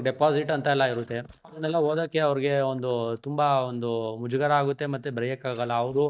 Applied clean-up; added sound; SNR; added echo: neural mask model DeepFilterNet 3.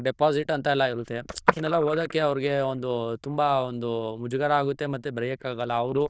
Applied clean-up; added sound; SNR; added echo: neural diffusion model UNIVERSE++.